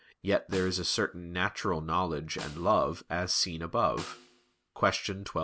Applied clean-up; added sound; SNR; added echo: none; Snare drum; 19 dB; none.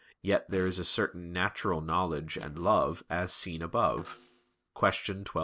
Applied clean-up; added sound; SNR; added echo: neural separator model SepFormer DNS4.